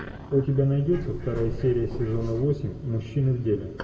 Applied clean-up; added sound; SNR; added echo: none; Bird; 8 dB; reverberation time 1.2 s.